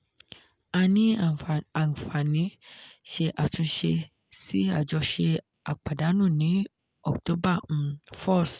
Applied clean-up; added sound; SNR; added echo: none; none; none; none.